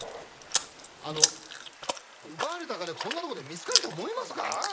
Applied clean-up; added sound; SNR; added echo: neural mask model Resemble Enhance denoiser.